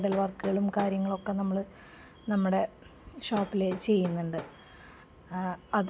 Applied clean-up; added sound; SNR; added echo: none; Hammer; 16 dB; none.